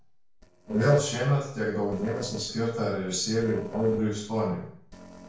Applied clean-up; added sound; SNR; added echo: neural separator model SepFormer DNS4.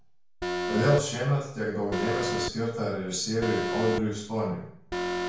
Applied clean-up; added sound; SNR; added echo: none; Alarm; 4 dB; reverberation time 0.5 s.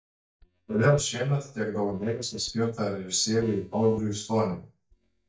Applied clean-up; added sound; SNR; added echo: neural mask model DeepFilterNet 3.